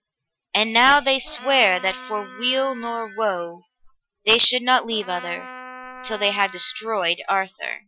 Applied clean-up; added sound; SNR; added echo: classical method Wiener filter.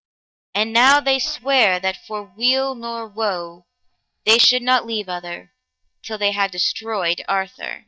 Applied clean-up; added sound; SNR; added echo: neural mask model DeepFilterNet 3.